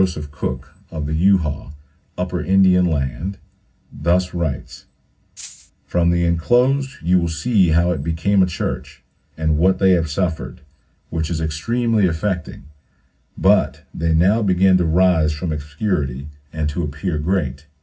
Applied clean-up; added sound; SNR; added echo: none; Rattle (instrument); 17 dB; reverberation time 0.4 s.